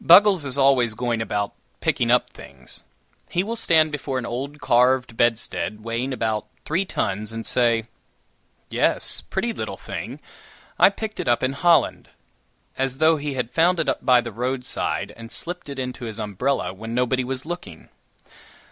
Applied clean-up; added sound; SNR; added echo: none; none; none; none.